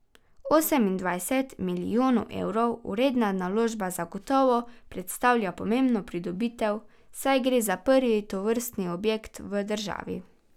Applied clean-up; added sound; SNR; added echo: none; none; none; none.